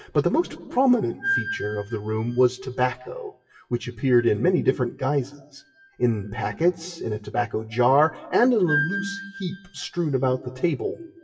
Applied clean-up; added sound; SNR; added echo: classical method WPE with log-MMSE.